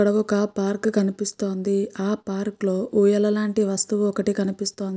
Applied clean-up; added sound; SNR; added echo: none; none; none; none.